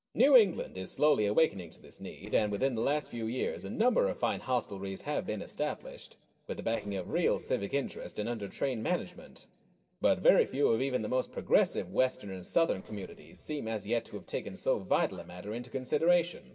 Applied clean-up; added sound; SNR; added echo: neural separator model SepFormer DNS4.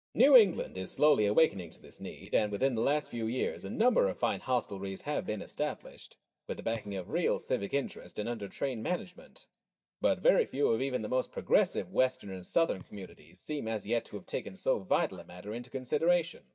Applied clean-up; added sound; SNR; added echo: neural mask model DeepFilterNet 3.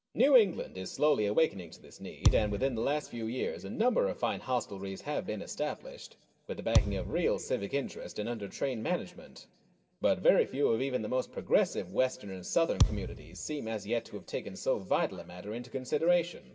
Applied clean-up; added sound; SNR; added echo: none; Thump, thud; 0 dB; reverberation time 1.6 s.